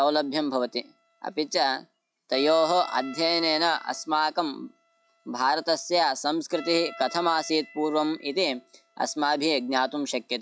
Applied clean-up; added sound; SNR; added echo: classical method log-MMSE.